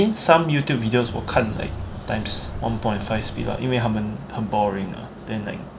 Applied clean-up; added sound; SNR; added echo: none; Bird; 9 dB; none.